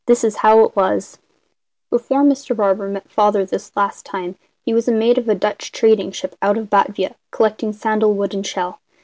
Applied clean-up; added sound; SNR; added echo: none; none; none; none.